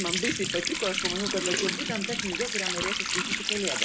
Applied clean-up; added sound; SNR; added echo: none; Water tap, faucet; -3 dB; none.